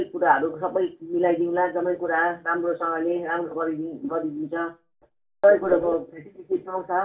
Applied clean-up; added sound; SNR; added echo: none; none; none; reverberation time 0.2 s.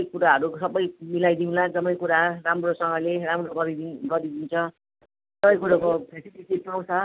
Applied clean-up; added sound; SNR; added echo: none; none; none; none.